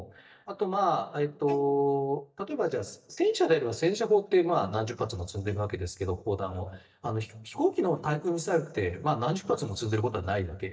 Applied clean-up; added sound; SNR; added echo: neural mask model DeepFilterNet 3.